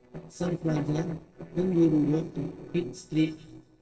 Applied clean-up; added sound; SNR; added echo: neural separator model SepFormer DNS4.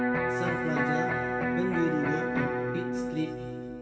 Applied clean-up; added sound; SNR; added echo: none; Electric guitar; -5 dB; reverberation time 2.5 s.